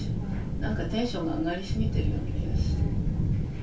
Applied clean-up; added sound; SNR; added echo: none; Thunder / Rain; -3 dB; reverberation time 0.2 s.